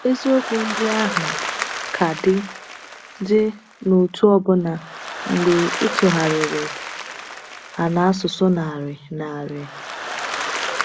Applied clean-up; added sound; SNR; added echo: none; Applause; 7 dB; none.